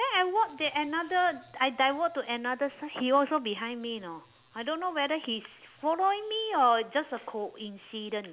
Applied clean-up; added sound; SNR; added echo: none; none; none; none.